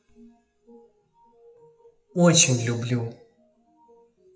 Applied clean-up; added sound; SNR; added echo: classical method WPE with log-MMSE.